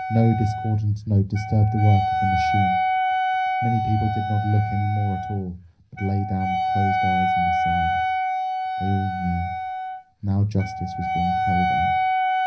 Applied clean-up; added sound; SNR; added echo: none; Wind instrument, woodwind instrument; 0 dB; reverberation time 0.5 s.